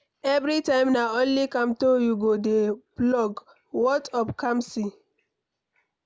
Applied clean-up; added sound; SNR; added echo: none; none; none; none.